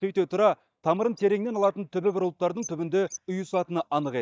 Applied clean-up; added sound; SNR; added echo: neural mask model DeepFilterNet 3.